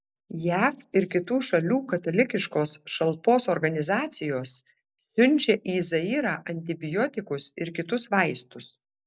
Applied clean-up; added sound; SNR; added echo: none; none; none; none.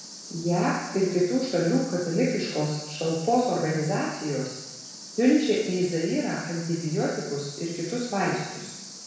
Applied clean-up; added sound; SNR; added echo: none; Cricket; 15 dB; reverberation time 1.1 s.